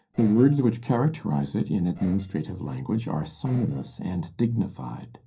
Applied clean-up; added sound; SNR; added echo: neural separator model SepFormer DNS4.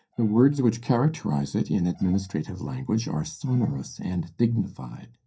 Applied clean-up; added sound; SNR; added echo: neural mask model DeepFilterNet 3.